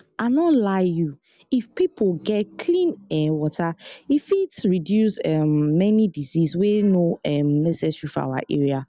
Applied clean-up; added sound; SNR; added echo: none; none; none; none.